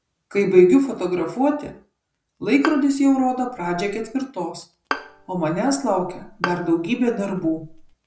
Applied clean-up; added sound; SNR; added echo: none; Bowed string instrument; 13 dB; none.